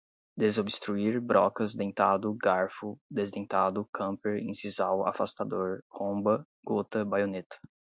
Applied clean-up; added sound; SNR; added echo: none; none; none; none.